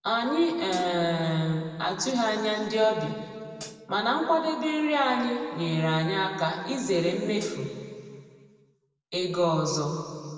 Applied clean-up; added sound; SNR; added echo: none; Hi-hat; 18 dB; reverberation time 2.2 s.